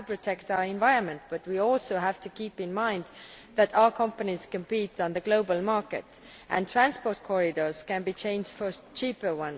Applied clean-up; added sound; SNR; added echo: none; none; none; none.